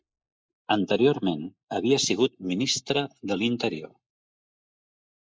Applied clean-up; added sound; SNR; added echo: neural mask model Resemble Enhance denoiser.